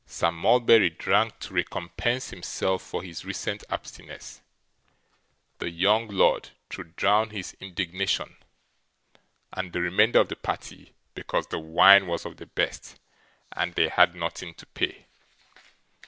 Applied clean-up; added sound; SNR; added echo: none; none; none; none.